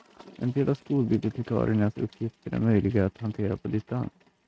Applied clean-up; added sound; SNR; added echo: neural mask model RNNoise.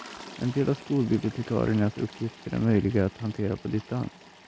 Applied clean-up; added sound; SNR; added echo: none; Toilet flush; 18 dB; none.